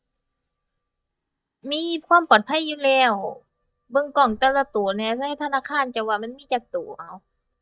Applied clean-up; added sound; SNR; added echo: neural mask model DeepFilterNet 3.